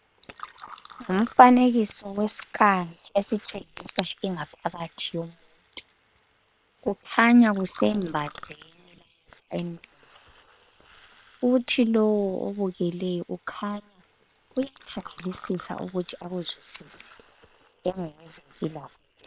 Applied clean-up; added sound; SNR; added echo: neural separator model SepFormer WHAM!.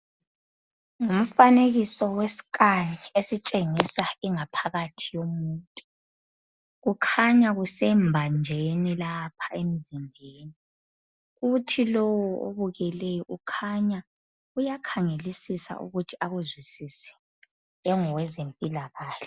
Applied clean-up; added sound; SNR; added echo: none; none; none; none.